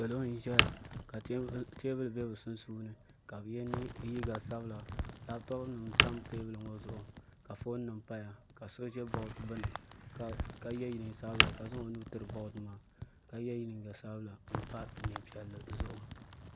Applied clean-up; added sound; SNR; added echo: none; Crack; -2 dB; none.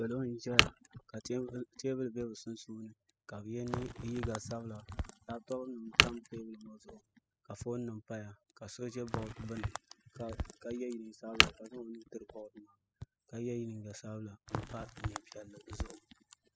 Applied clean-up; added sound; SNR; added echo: classical method spectral subtraction.